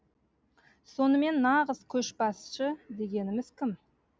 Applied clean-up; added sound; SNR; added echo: none; none; none; none.